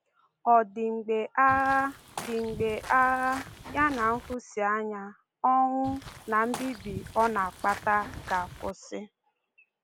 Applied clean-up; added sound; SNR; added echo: none; Walk, footsteps / Bird vocalization, bird call, bird song; 14 dB; none.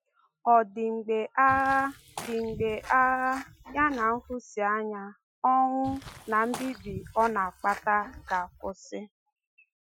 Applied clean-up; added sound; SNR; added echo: classical method Wiener filter.